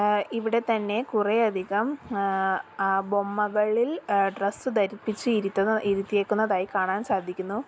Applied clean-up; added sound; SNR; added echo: none; none; none; none.